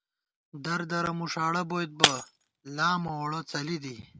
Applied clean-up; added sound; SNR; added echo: none; Shatter; 2 dB; none.